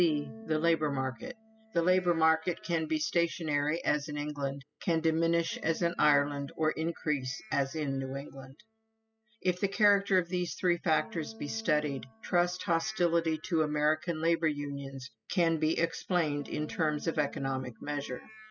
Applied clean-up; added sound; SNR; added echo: classical method spectral subtraction.